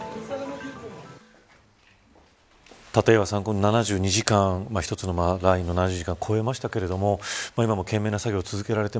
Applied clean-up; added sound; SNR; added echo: none; none; none; none.